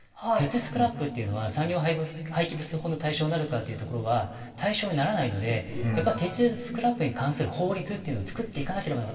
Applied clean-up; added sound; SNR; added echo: neural separator model SepFormer DNS4.